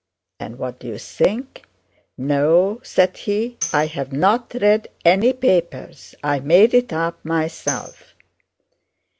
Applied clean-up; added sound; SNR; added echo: none; Tambourine; 14 dB; none.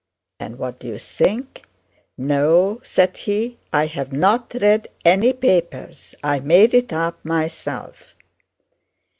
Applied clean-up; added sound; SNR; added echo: none; none; none; none.